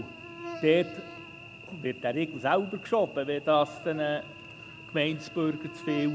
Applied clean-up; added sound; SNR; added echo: none; Cricket / Buzz; 14 dB; none.